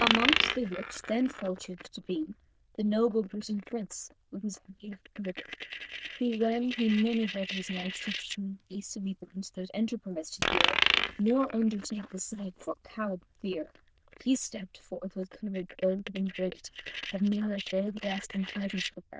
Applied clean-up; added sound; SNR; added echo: neural diffusion model UNIVERSE++.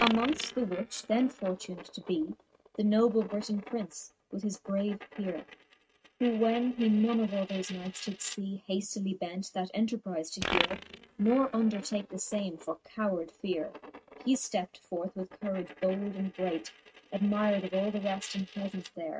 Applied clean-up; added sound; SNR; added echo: neural mask model RNNoise.